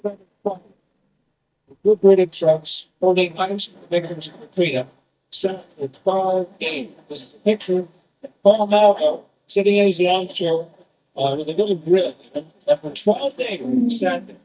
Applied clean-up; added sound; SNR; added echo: neural mask model DeepFilterNet 3.